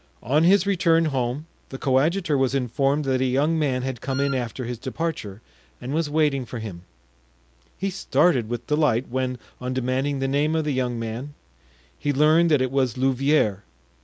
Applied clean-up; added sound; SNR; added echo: none; Wind instrument, woodwind instrument; 13 dB; none.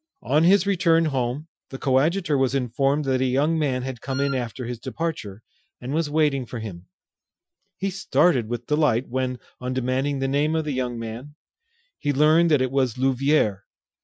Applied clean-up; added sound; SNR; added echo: classical method Wiener filter.